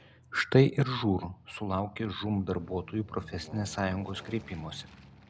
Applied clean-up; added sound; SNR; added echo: none; Aircraft; 19 dB; none.